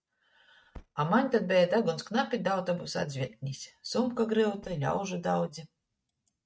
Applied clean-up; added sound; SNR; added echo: neural mask model RNNoise.